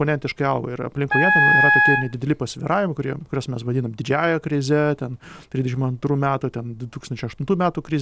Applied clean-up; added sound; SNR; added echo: none; Wind instrument, woodwind instrument; -4 dB; none.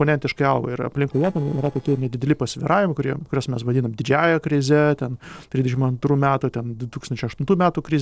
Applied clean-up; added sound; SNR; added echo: neural separator model SepFormer DNS4.